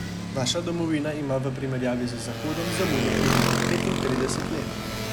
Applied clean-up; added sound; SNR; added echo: none; Motorcycle; -1 dB; none.